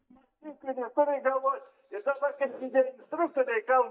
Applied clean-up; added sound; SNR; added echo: neural mask model DeepFilterNet 3.